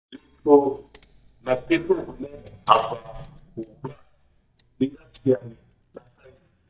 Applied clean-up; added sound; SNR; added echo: neural mask model DeepFilterNet 3.